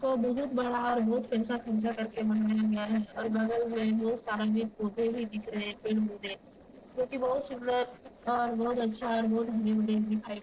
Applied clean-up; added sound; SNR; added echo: neural separator model SepFormer DNS4.